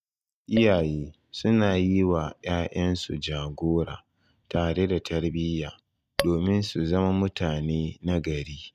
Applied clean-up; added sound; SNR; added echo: neural mask model DeepFilterNet 3.